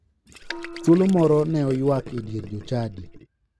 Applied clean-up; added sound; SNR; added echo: none; Gong + Gurgling; 15 dB; none.